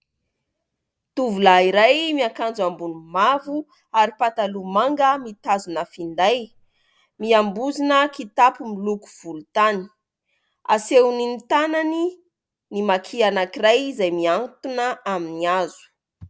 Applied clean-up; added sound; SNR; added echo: none; none; none; none.